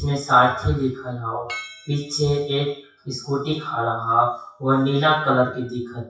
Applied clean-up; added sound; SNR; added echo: classical method WPE with log-MMSE.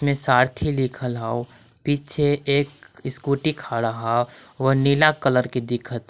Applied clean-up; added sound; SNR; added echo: none; none; none; none.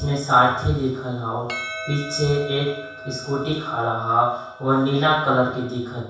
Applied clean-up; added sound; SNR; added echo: none; Percussion; 15 dB; reverberation time 0.7 s.